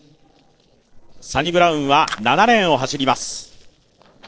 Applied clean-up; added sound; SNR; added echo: neural separator model SepFormer DNS4.